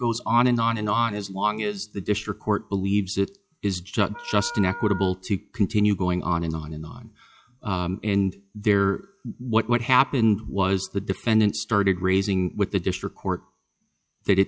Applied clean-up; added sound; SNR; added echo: classical method log-MMSE.